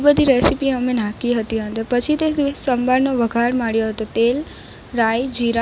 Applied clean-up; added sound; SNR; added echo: none; none; none; none.